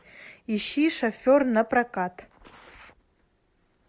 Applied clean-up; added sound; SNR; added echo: none; none; none; none.